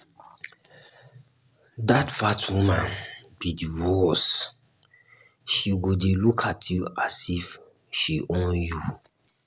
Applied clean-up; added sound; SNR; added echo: none; none; none; none.